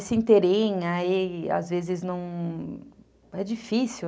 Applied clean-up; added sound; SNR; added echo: none; none; none; none.